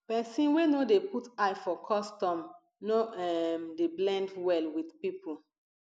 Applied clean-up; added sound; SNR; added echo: none; none; none; none.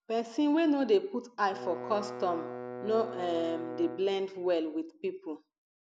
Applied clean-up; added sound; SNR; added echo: none; Bowed string instrument; 10 dB; none.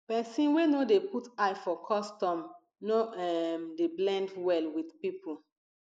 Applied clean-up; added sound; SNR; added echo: neural mask model Resemble Enhance denoiser.